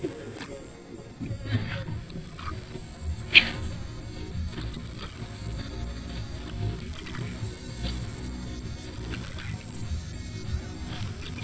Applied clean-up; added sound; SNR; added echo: neural mask model DeepFilterNet 3.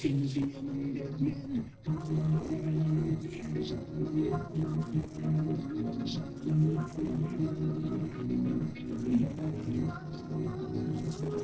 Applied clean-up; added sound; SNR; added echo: neural separator model SepFormer DNS4.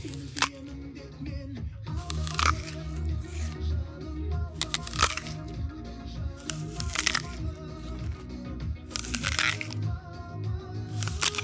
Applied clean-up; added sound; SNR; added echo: none; Chewing, mastication; 2 dB; reverberation time 0.4 s.